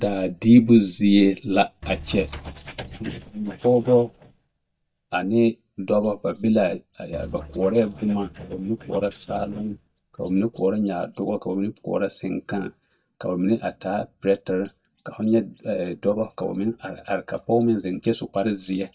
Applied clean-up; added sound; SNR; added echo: neural mask model DeepFilterNet 3.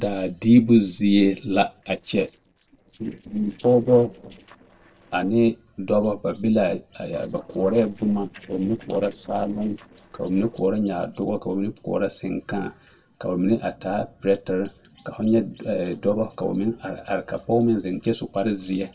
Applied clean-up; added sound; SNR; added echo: neural separator model SepFormer DNS4.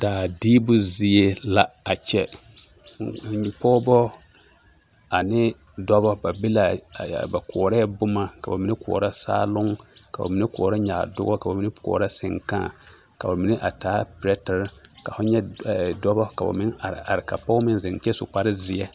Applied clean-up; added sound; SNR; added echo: none; none; none; none.